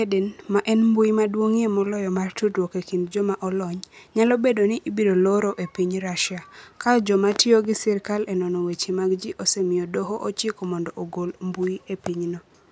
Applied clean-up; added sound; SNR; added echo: none; none; none; none.